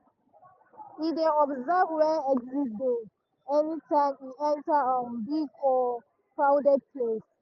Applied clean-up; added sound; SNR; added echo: none; none; none; none.